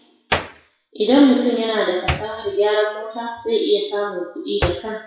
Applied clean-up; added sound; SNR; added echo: classical method WPE with log-MMSE.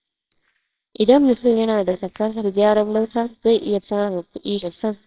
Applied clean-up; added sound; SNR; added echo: neural separator model SepFormer WHAMR!.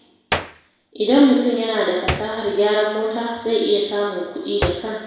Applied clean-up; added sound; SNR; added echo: none; Hands; 11 dB; reverberation time 1.1 s.